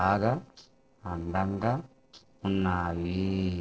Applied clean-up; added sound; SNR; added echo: neural separator model SepFormer DNS4.